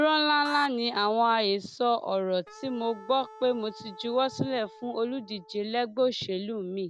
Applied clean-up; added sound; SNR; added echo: none; Alarm + Wind instrument, woodwind instrument; 19 dB; none.